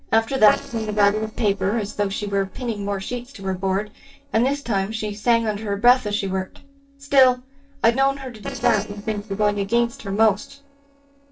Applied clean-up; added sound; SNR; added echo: neural separator model SepFormer DNS4.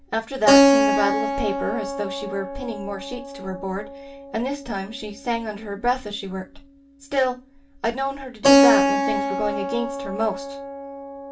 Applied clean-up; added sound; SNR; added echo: none; Keyboard (musical); -4 dB; reverberation time 0.2 s.